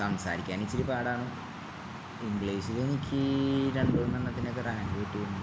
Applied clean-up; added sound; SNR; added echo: none; none; none; none.